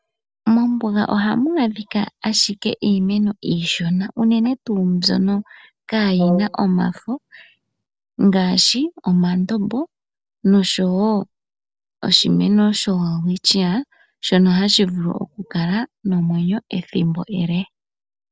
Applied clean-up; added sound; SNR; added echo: neural separator model SepFormer DNS4.